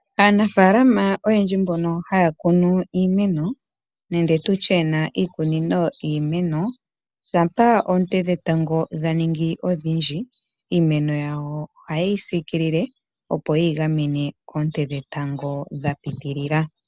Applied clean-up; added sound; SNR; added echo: none; none; none; none.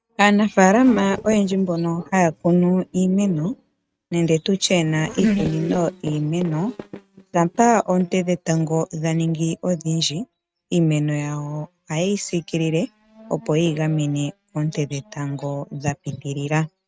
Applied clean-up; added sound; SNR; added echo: neural mask model RNNoise.